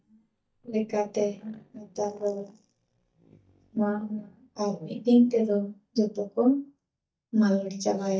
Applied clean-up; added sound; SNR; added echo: neural mask model DeepFilterNet 3.